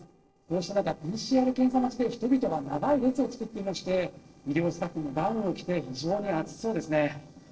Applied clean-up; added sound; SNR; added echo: neural separator model SepFormer DNS4.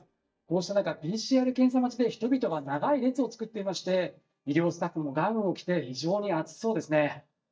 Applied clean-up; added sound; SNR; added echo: neural mask model DeepFilterNet 3.